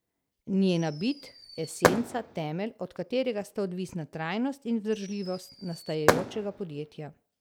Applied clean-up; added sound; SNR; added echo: none; Fireworks; 1 dB; none.